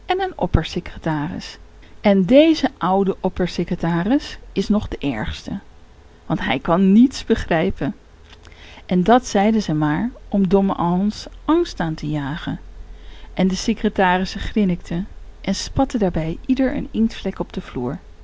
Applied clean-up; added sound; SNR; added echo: none; none; none; none.